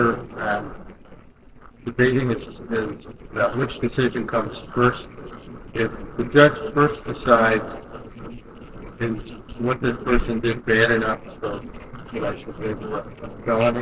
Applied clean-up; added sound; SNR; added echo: neural separator model SepFormer DNS4.